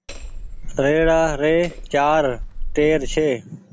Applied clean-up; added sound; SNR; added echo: none; Hammer; 9 dB; none.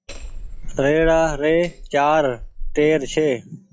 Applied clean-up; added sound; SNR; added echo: classical method log-MMSE.